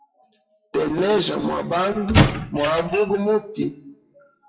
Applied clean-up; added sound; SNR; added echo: classical method WPE with log-MMSE.